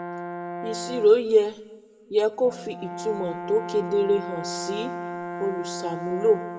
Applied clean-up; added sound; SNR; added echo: none; Brass instrument; 9 dB; reverberation time 1.2 s.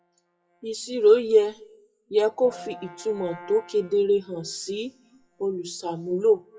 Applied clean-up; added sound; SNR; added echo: classical method WPE with log-MMSE.